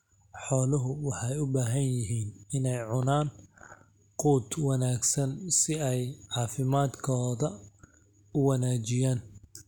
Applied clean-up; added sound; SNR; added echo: none; none; none; none.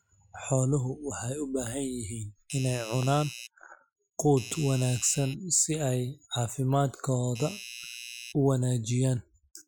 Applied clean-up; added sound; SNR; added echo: classical method Wiener filter.